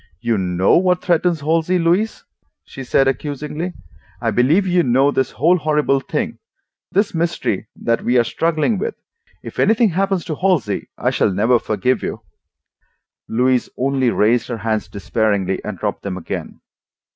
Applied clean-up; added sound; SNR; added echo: none; none; none; none.